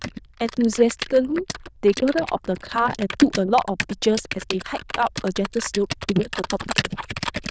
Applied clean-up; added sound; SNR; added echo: neural diffusion model UNIVERSE++.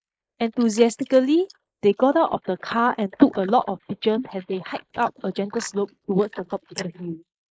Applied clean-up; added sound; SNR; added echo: neural mask model Resemble Enhance denoiser.